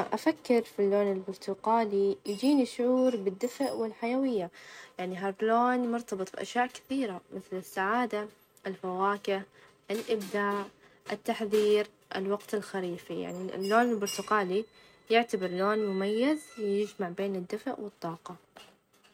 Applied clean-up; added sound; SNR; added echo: none; none; none; none.